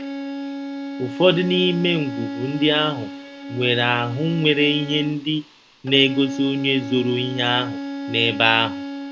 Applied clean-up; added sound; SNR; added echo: none; Bowed string instrument; 9 dB; none.